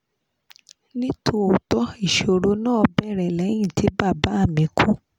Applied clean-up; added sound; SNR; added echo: none; none; none; none.